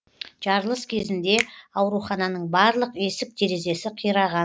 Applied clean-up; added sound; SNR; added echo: none; Finger snapping; 13 dB; none.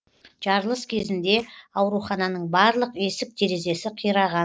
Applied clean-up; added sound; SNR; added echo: neural separator model SepFormer DNS4.